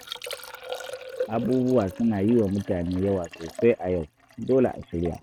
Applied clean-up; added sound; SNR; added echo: neural mask model RNNoise.